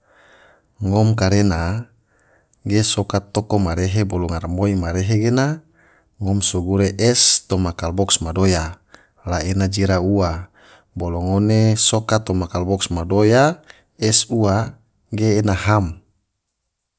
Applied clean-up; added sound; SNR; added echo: none; none; none; none.